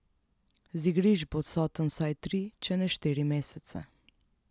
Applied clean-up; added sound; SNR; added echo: none; none; none; none.